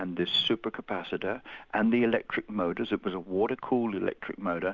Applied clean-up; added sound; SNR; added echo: none; none; none; none.